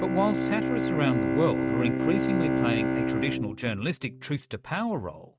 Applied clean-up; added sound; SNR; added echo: neural mask model RNNoise.